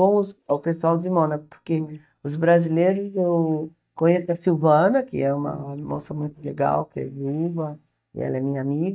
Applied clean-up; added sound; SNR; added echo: neural mask model DeepFilterNet 3.